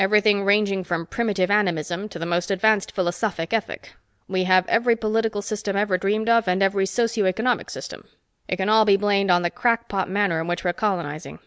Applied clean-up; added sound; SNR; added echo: none; none; none; none.